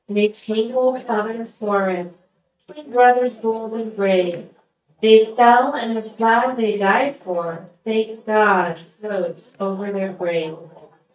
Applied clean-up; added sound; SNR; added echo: neural mask model DeepFilterNet 3.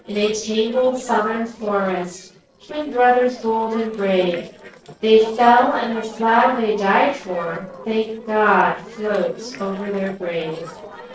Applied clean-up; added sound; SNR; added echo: neural separator model SepFormer DNS4.